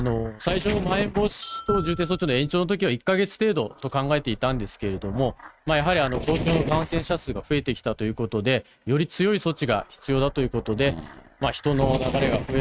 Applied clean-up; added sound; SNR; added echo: neural mask model RNNoise.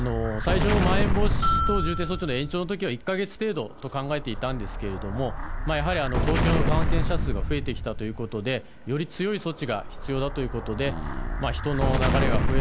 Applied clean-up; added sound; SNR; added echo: none; Bell + Explosion; -3 dB; none.